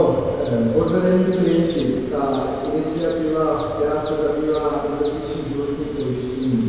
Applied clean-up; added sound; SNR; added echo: none; Bird; 14 dB; reverberation time 2.2 s.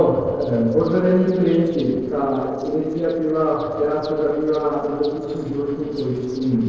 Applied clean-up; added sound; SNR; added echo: neural separator model SepFormer DNS4.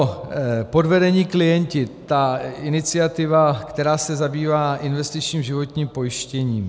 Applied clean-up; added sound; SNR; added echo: none; none; none; none.